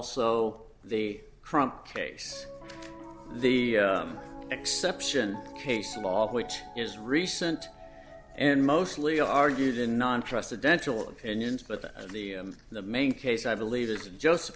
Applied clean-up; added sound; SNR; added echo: none; Piano; 19 dB; none.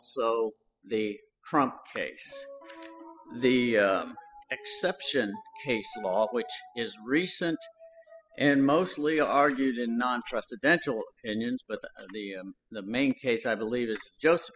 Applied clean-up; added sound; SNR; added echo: classical method spectral subtraction.